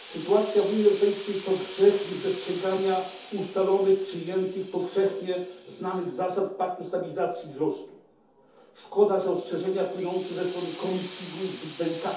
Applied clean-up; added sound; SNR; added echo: none; Drill; 20 dB; reverberation time 0.5 s.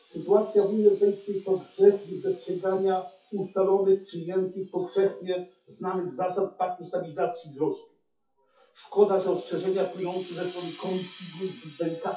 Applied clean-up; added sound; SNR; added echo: classical method WPE with log-MMSE.